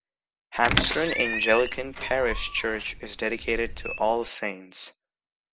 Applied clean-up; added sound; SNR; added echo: none; Squeak; 3 dB; none.